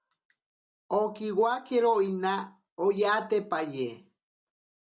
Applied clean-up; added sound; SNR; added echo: none; none; none; none.